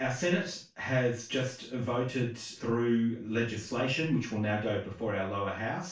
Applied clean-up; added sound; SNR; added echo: none; none; none; reverberation time 0.3 s.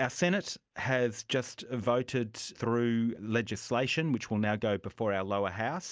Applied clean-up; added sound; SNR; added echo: none; none; none; none.